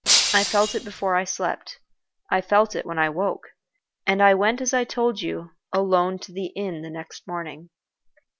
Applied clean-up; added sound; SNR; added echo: none; Shatter; -1 dB; none.